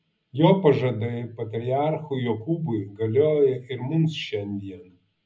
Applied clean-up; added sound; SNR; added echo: none; none; none; reverberation time 0.4 s.